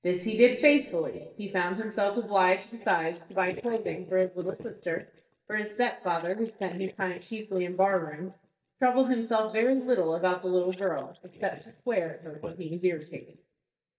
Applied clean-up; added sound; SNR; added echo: neural mask model DeepFilterNet 3.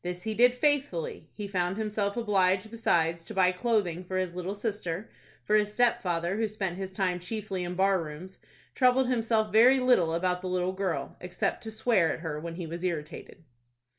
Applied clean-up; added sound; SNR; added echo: none; none; none; none.